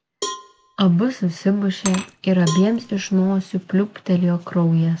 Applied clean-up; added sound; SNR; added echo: none; Cowbell + Glass / Liquid; 15 dB; none.